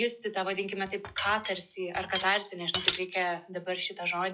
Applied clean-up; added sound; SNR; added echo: classical method log-MMSE.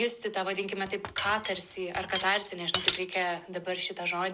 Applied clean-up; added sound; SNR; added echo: none; Cutlery, silverware; -2 dB; none.